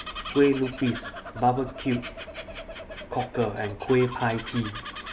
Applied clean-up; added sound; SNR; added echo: none; Bird vocalization, bird call, bird song; 12 dB; none.